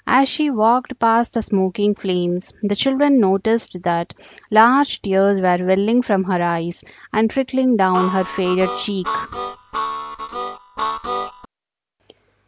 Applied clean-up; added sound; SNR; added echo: none; Harmonica; 7 dB; none.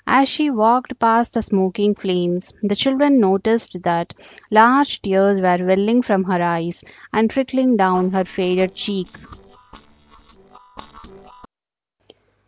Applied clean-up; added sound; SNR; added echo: neural separator model SepFormer DNS4.